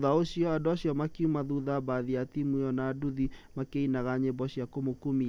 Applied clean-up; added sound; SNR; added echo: none; Fire; 18 dB; none.